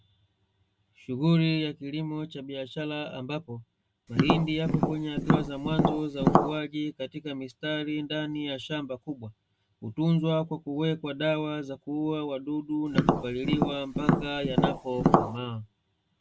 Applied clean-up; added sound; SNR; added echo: none; Tap; -5 dB; none.